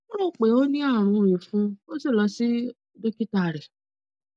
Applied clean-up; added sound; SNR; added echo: none; none; none; none.